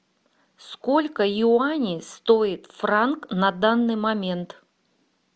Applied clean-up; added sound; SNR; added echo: none; none; none; none.